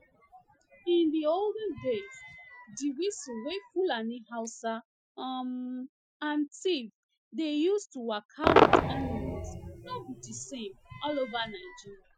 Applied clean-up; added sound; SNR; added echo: classical method Wiener filter.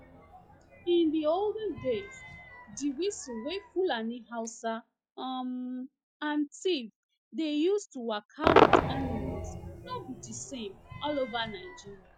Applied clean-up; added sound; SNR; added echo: classical method log-MMSE.